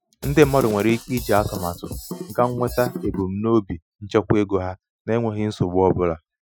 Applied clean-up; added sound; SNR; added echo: classical method Wiener filter.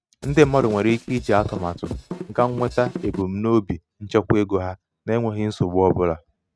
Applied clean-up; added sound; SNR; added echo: neural mask model RNNoise.